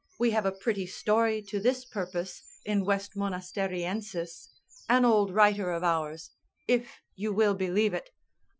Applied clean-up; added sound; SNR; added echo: classical method Wiener filter.